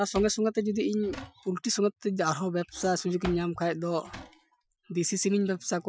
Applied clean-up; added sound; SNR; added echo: classical method Wiener filter.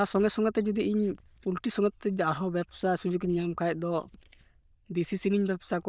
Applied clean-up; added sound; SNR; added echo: neural diffusion model UNIVERSE++.